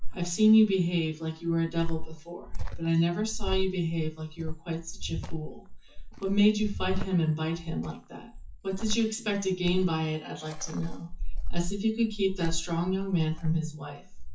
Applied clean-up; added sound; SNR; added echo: classical method WPE with log-MMSE.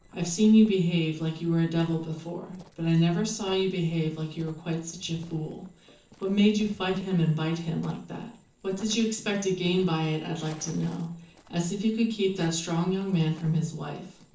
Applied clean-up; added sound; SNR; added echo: neural separator model SepFormer DNS4.